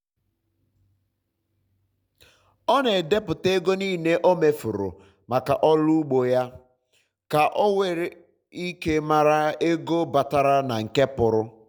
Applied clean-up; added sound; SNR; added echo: none; none; none; none.